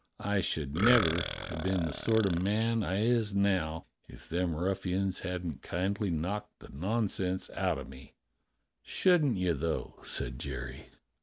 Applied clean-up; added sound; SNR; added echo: none; Burping, eructation; 4 dB; none.